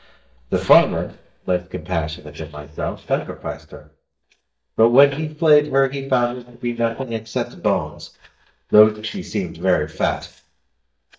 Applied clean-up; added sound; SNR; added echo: neural mask model DeepFilterNet 3.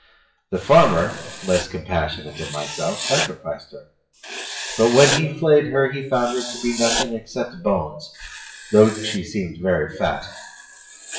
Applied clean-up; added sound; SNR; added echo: classical method WPE with log-MMSE.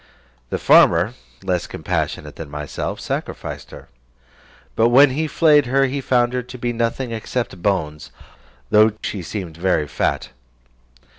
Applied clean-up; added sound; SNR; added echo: none; none; none; none.